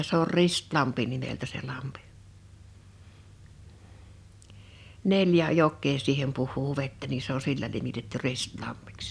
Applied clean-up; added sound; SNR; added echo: none; none; none; none.